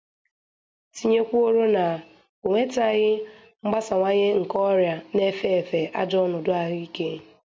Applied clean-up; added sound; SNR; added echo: none; none; none; none.